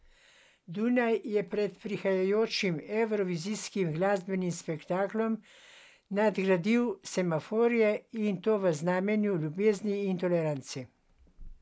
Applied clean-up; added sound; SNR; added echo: none; none; none; none.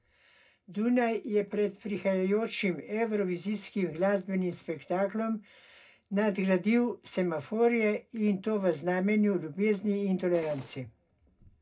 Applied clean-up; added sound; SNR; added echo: neural separator model SepFormer DNS4.